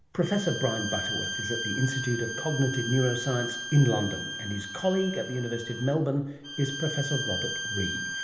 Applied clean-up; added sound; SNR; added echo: none; Bowed string instrument; 6 dB; reverberation time 1.0 s.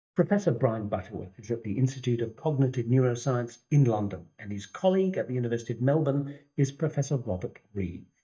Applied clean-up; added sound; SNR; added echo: neural mask model DeepFilterNet 3.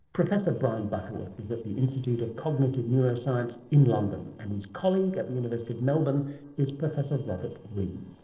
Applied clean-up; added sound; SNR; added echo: neural separator model SepFormer DNS4.